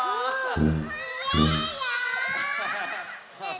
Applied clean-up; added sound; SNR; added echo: none; Brass instrument; -3 dB; none.